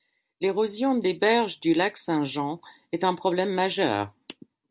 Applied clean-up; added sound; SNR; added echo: none; none; none; none.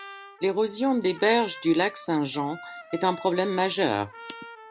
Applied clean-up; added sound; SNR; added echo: none; Trumpet; 17 dB; none.